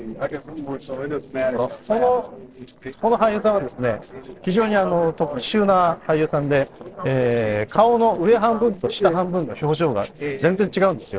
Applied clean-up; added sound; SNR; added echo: neural separator model SepFormer DNS4.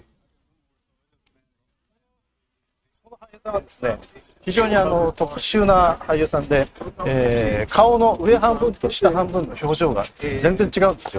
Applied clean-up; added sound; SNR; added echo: neural mask model RNNoise.